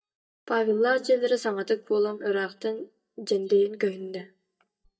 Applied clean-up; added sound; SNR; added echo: neural mask model DeepFilterNet 3.